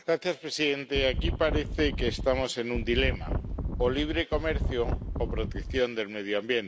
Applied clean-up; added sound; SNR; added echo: none; Wind; 1 dB; none.